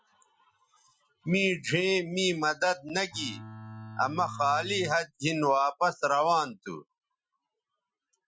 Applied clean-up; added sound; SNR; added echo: classical method Wiener filter.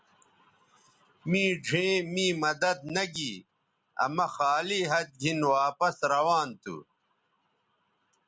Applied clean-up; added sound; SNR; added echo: none; none; none; none.